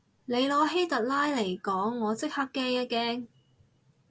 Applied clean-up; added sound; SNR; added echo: none; none; none; none.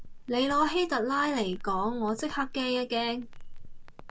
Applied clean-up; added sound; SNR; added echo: none; Crackle; 11 dB; none.